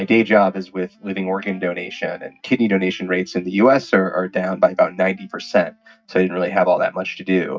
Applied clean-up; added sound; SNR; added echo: neural mask model DeepFilterNet 3.